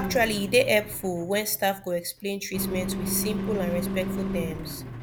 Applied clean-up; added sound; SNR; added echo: none; Engine; 5 dB; none.